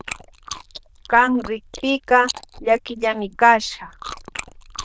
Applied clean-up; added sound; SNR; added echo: neural diffusion model UNIVERSE++.